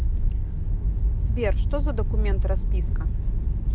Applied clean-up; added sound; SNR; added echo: none; none; none; none.